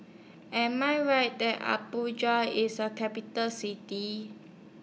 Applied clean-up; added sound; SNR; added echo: none; none; none; none.